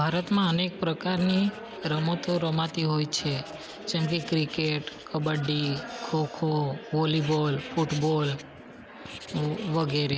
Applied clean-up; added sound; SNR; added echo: none; Writing; 20 dB; none.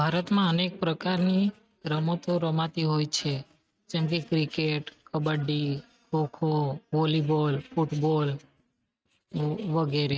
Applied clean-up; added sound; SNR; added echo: neural mask model RNNoise.